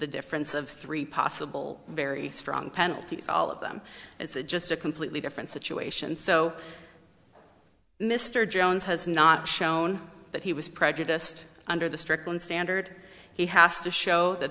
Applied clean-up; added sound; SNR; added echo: none; none; none; none.